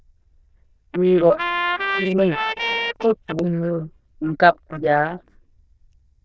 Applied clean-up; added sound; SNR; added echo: neural diffusion model UNIVERSE++.